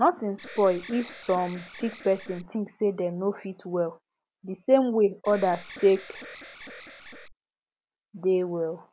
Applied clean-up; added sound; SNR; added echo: none; Alarm; 15 dB; none.